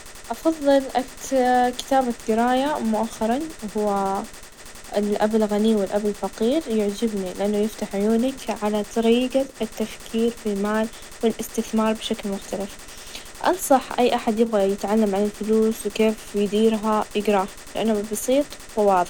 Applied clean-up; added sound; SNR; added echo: none; Gunshot, gunfire; 17 dB; none.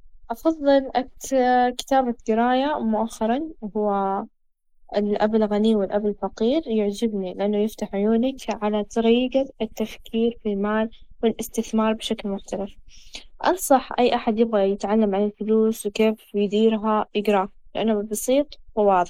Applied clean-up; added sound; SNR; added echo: neural mask model Resemble Enhance denoiser.